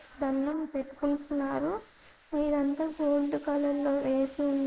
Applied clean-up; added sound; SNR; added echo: neural mask model Resemble Enhance denoiser.